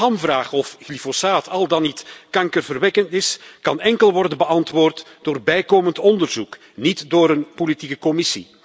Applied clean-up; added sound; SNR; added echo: none; none; none; none.